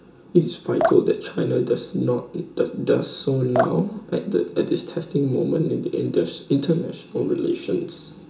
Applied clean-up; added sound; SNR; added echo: none; Drip; 7 dB; reverberation time 0.2 s.